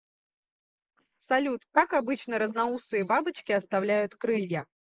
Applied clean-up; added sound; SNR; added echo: neural mask model Resemble Enhance denoiser.